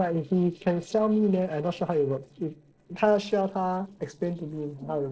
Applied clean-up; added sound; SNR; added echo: neural separator model SepFormer DNS4.